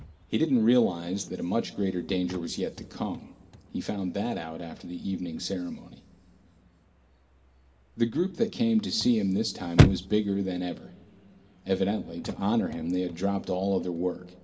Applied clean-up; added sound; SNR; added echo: none; Chirp, tweet / Slam / Car; 5 dB; reverberation time 2.1 s.